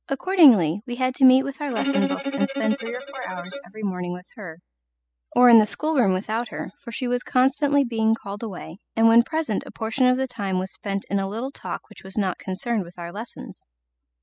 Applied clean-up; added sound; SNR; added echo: classical method spectral subtraction.